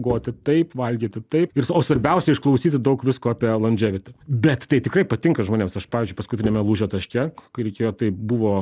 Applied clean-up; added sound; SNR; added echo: none; Bowed string instrument; 18 dB; none.